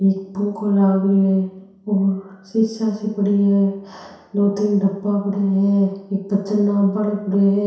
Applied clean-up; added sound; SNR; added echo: none; none; none; reverberation time 0.7 s.